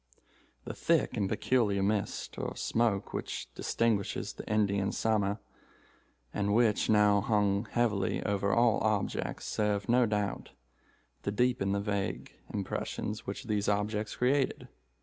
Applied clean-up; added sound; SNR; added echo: none; none; none; none.